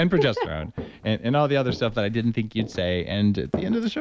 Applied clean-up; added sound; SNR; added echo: none; Walk, footsteps; 14 dB; none.